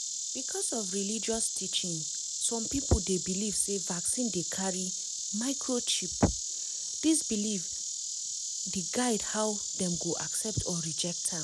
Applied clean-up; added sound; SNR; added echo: none; Insect; 3 dB; none.